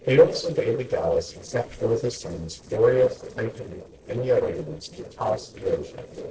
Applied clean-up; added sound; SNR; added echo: neural separator model SepFormer DNS4.